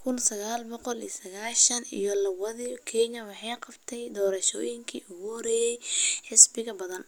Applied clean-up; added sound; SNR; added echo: none; none; none; none.